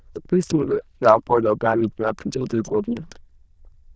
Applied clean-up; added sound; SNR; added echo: neural diffusion model UNIVERSE++.